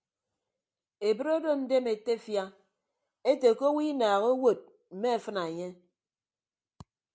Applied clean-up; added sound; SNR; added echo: none; none; none; none.